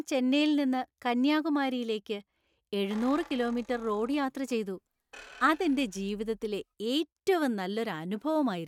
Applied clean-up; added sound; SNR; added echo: neural mask model RNNoise.